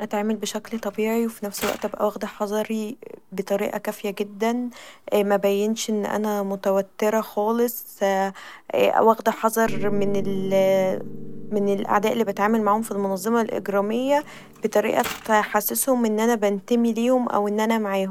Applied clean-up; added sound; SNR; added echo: none; Piano + Mechanisms; 13 dB; none.